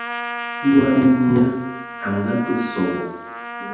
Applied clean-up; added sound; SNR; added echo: none; Trumpet; 10 dB; reverberation time 0.8 s.